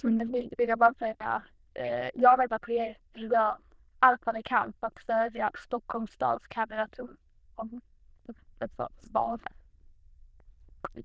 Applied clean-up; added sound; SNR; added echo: neural diffusion model UNIVERSE++.